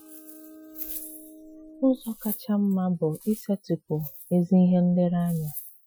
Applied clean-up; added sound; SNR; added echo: classical method Wiener filter.